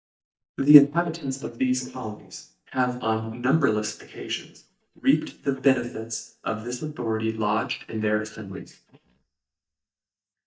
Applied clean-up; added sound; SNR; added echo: neural mask model DeepFilterNet 3.